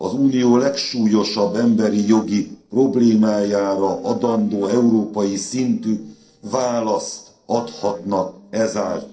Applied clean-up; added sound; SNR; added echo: neural separator model SepFormer DNS4.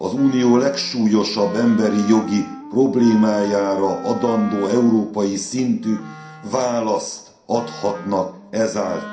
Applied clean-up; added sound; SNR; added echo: none; Wind instrument, woodwind instrument; 15 dB; reverberation time 0.5 s.